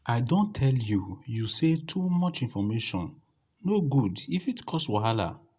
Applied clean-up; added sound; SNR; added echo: none; none; none; none.